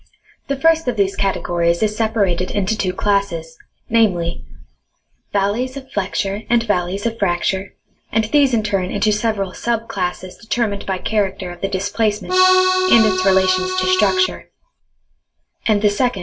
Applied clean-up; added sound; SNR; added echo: none; Accordion; -1 dB; reverberation time 0.1 s.